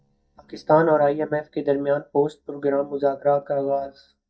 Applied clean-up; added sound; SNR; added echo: neural mask model DeepFilterNet 3.